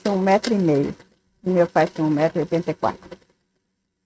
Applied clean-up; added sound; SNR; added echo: neural mask model RNNoise.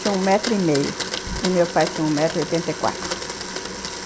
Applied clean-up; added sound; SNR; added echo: none; Domestic sounds, home sounds; 7 dB; none.